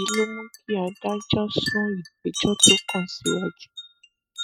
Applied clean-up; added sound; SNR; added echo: neural mask model RNNoise.